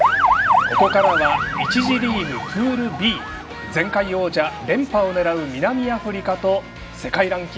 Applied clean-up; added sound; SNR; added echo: none; Motor vehicle (road) / Siren; 2 dB; none.